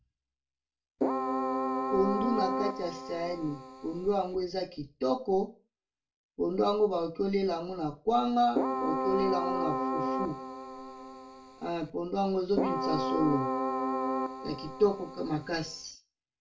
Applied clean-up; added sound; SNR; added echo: none; Keyboard (musical); 1 dB; reverberation time 0.2 s.